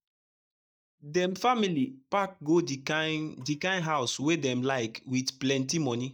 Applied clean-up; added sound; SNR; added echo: neural mask model DeepFilterNet 3.